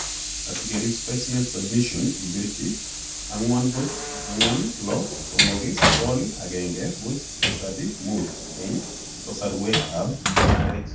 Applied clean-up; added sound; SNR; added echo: none; Train; -1 dB; reverberation time 0.3 s.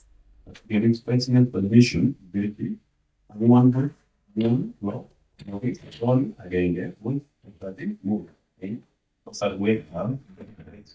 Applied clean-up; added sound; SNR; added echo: neural mask model DeepFilterNet 3.